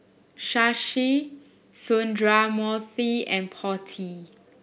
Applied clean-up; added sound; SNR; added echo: none; none; none; none.